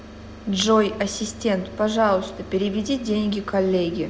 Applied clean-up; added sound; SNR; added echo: none; none; none; none.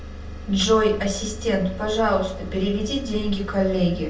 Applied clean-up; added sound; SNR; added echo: none; none; none; reverberation time 0.3 s.